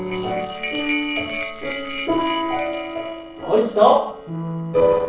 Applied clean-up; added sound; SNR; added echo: neural separator model SepFormer DNS4.